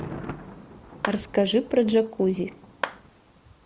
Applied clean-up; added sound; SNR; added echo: none; Clapping + Thunder; 11 dB; none.